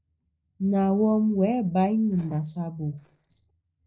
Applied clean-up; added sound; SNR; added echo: neural separator model SepFormer DNS4.